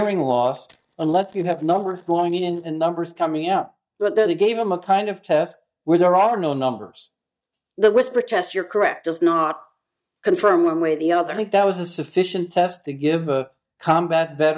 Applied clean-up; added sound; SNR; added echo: neural mask model DeepFilterNet 3.